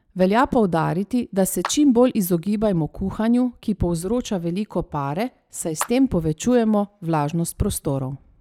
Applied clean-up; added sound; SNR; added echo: none; Clapping; 17 dB; none.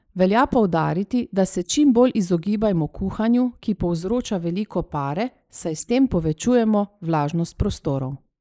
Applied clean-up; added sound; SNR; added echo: neural mask model Resemble Enhance denoiser.